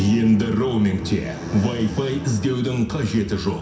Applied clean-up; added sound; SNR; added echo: none; Strum; 20 dB; reverberation time 0.7 s.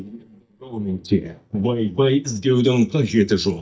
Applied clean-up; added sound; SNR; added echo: neural mask model DeepFilterNet 3.